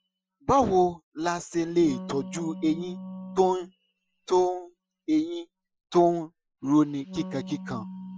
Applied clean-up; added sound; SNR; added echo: classical method Wiener filter.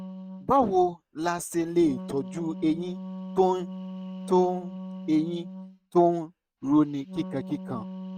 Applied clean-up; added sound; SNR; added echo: neural mask model RNNoise.